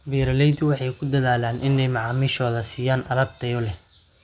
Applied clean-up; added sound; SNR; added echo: none; none; none; none.